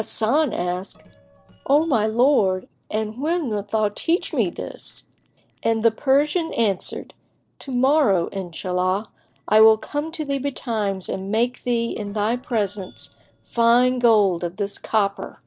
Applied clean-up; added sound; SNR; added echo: neural separator model SepFormer DNS4.